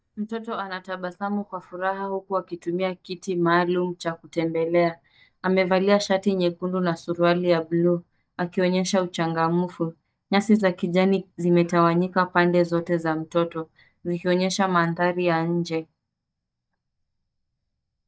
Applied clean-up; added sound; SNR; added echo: neural mask model DeepFilterNet 3.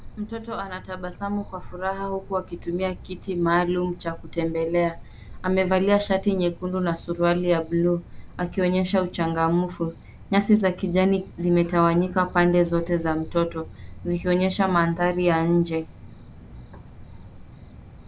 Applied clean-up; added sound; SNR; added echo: none; Cricket; 16 dB; none.